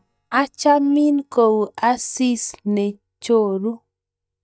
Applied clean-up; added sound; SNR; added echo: neural mask model DeepFilterNet 3.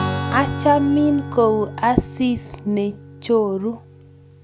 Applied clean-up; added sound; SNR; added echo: none; Strum; 9 dB; none.